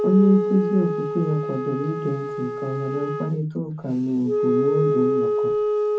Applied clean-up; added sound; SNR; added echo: none; Wind instrument, woodwind instrument; 1 dB; reverberation time 0.3 s.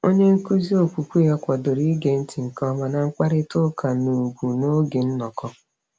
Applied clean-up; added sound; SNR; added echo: none; none; none; none.